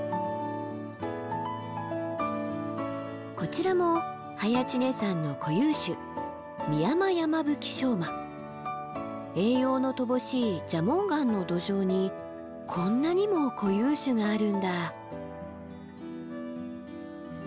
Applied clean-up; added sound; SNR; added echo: none; Trumpet; 20 dB; none.